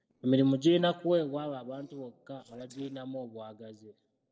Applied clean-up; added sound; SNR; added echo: neural separator model SepFormer DNS4.